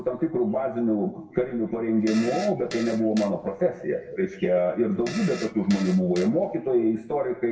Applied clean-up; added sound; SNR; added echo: none; Fart; 14 dB; reverberation time 0.8 s.